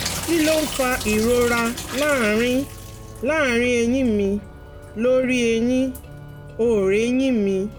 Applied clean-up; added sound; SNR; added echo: none; Organ + Drip / Sink (filling or washing); 11 dB; none.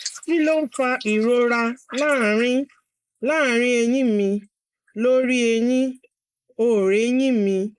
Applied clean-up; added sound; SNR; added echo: neural mask model Resemble Enhance denoiser.